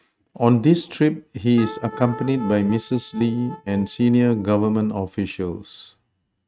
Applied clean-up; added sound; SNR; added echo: neural mask model RNNoise.